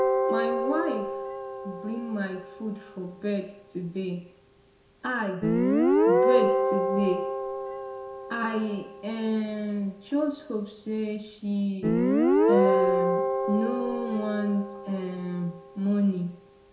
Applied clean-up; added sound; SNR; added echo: none; Guitar; -3 dB; reverberation time 0.5 s.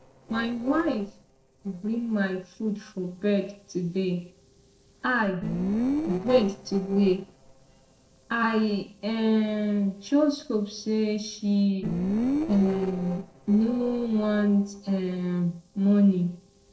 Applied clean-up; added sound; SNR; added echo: neural separator model SepFormer DNS4.